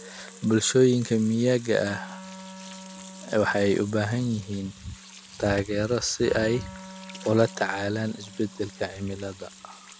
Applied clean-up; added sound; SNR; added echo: none; Sink (filling or washing) / Water tap, faucet + Wind instrument, woodwind instrument; 17 dB; none.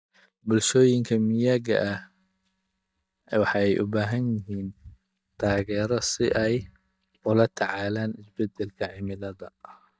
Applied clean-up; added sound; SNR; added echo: neural mask model DeepFilterNet 3.